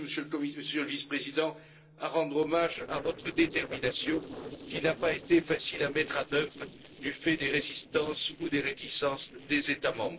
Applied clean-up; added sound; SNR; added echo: neural separator model SepFormer DNS4.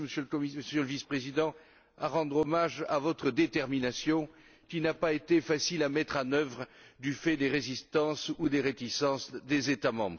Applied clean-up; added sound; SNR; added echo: none; none; none; none.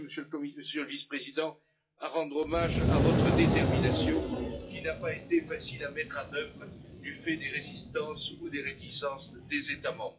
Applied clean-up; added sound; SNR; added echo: classical method WPE with log-MMSE.